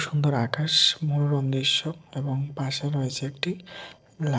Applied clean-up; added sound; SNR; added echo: neural separator model SepFormer DNS4.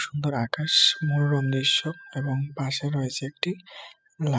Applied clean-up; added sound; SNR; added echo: classical method spectral subtraction.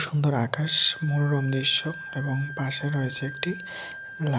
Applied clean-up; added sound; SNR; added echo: none; Wind instrument, woodwind instrument; 13 dB; none.